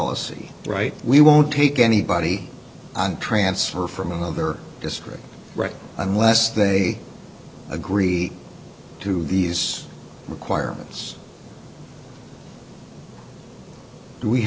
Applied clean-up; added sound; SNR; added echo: none; none; none; none.